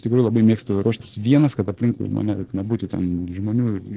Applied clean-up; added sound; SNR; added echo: neural separator model SepFormer DNS4.